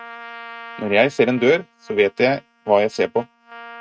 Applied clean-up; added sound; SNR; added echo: neural mask model RNNoise.